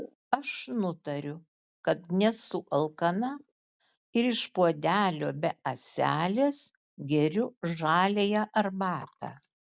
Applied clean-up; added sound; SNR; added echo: none; none; none; none.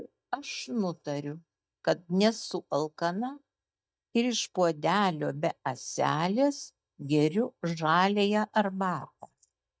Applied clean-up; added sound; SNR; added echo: neural mask model DeepFilterNet 3.